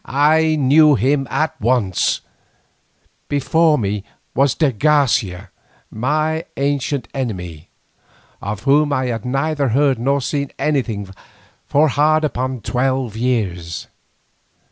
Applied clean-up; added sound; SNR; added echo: none; none; none; none.